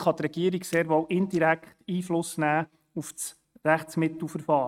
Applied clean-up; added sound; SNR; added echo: neural mask model RNNoise.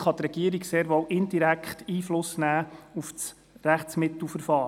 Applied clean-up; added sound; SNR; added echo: none; none; none; none.